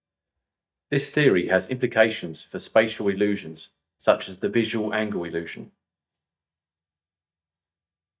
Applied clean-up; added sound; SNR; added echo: neural mask model DeepFilterNet 3.